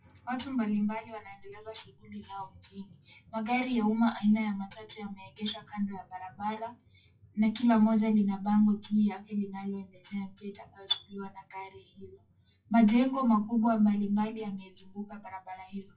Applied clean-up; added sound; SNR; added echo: classical method WPE with log-MMSE.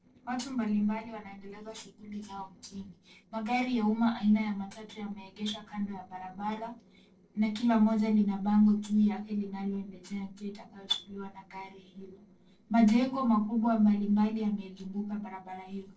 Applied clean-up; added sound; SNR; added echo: neural separator model SepFormer DNS4.